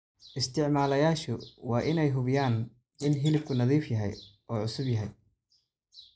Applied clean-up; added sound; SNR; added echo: neural mask model Resemble Enhance denoiser.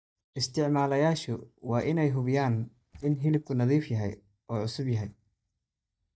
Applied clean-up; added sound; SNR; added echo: neural mask model DeepFilterNet 3.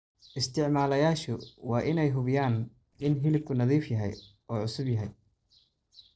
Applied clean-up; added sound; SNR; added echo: neural separator model SepFormer DNS4.